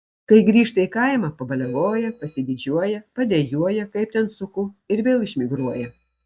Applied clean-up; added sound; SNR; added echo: neural mask model DeepFilterNet 3.